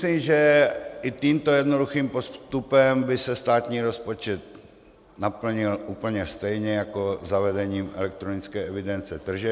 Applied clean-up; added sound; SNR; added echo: none; none; none; none.